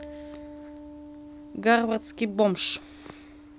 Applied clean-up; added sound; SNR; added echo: none; Acoustic guitar; 17 dB; none.